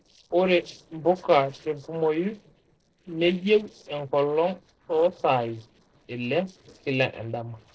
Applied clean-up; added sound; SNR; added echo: neural separator model SepFormer DNS4.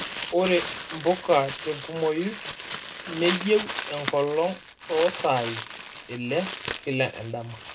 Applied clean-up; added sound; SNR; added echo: none; Crumpling, crinkling; 6 dB; reverberation time 0.2 s.